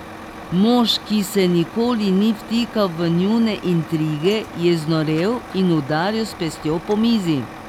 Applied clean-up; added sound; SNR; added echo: none; Truck; 15 dB; none.